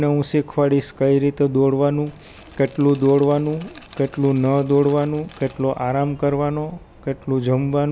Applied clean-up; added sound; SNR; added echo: none; Rattle; 18 dB; none.